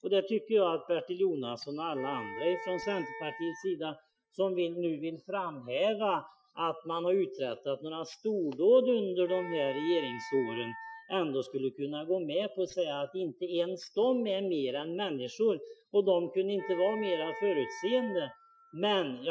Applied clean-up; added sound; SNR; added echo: classical method Wiener filter.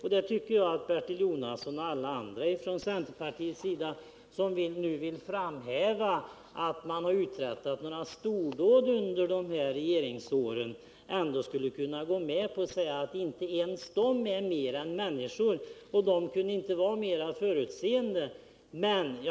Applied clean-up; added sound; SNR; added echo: none; none; none; none.